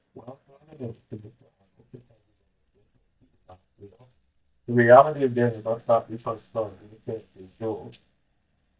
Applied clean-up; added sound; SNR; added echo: neural mask model DeepFilterNet 3.